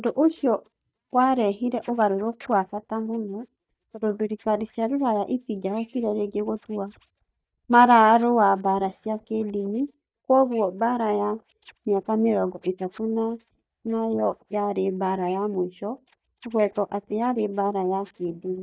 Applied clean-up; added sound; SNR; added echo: neural mask model DeepFilterNet 3.